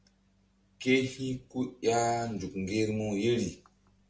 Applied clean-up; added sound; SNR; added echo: none; none; none; none.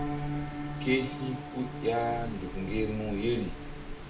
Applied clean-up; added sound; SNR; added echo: none; Rain + Piano; 4 dB; none.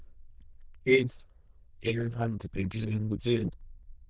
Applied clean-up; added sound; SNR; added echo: neural diffusion model UNIVERSE++.